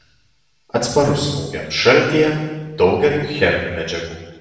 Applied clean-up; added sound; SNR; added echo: none; none; none; reverberation time 1.0 s.